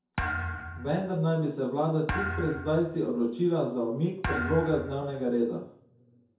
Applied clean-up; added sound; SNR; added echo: none; Thump, thud; 7 dB; reverberation time 0.6 s.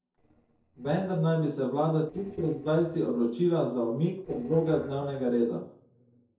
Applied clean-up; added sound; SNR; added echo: neural separator model SepFormer DNS4.